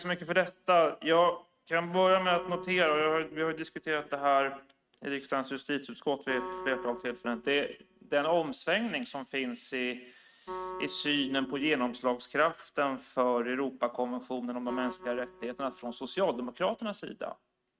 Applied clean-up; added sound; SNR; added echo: neural mask model RNNoise.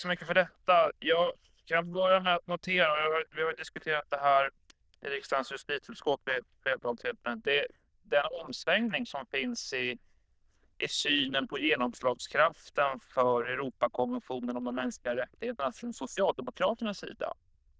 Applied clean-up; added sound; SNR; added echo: neural diffusion model UNIVERSE++.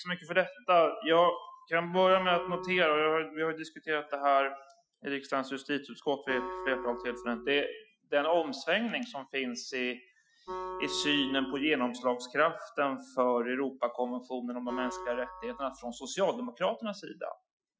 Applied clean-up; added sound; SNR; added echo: classical method Wiener filter.